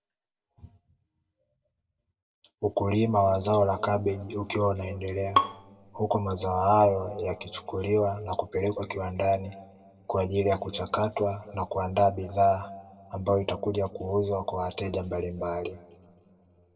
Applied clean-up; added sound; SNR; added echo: none; Bowed string instrument; 5 dB; reverberation time 1.5 s.